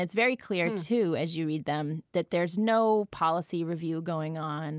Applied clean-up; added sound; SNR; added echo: none; none; none; none.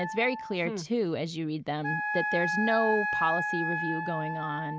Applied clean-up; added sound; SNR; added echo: none; Wind instrument, woodwind instrument; 2 dB; none.